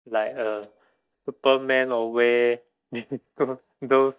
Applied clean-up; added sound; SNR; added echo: neural mask model DeepFilterNet 3.